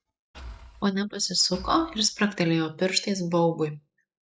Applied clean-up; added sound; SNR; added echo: classical method log-MMSE.